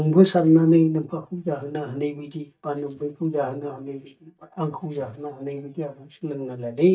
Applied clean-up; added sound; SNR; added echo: neural mask model DeepFilterNet 3.